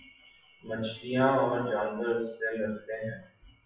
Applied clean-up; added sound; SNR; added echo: classical method WPE with log-MMSE.